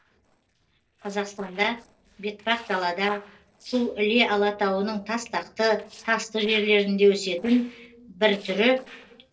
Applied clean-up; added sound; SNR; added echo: neural separator model SepFormer DNS4.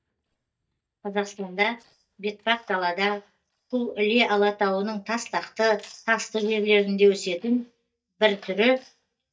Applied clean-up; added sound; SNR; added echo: neural mask model DeepFilterNet 3.